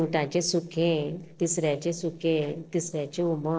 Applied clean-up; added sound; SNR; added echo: neural separator model SepFormer DNS4.